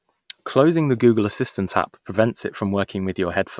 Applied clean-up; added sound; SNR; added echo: none; none; none; none.